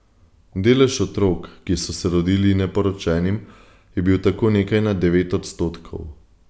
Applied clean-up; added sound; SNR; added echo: none; none; none; none.